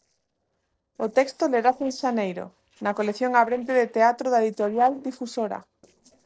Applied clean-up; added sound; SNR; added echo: neural separator model SepFormer DNS4.